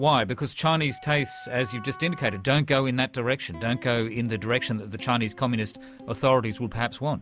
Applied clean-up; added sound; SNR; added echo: none; Electric guitar + Wind instrument, woodwind instrument; 19 dB; none.